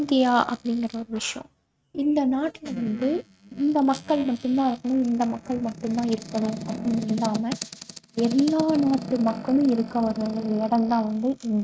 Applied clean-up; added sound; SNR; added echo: neural mask model RNNoise.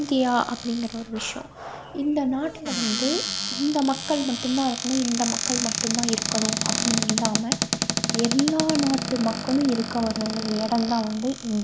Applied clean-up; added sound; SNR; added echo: none; Cupboard open or close; 3 dB; none.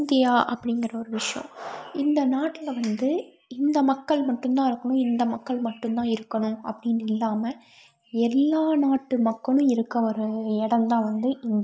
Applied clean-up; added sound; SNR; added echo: none; none; none; none.